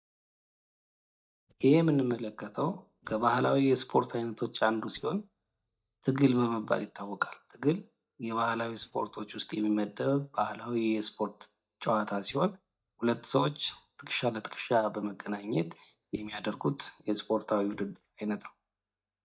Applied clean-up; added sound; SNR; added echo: neural mask model DeepFilterNet 3.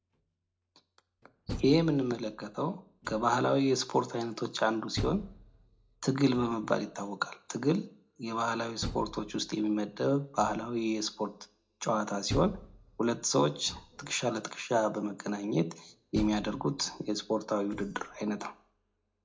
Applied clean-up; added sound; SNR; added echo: none; Door; 15 dB; reverberation time 0.3 s.